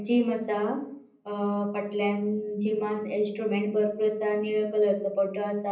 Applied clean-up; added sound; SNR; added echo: none; none; none; reverberation time 0.6 s.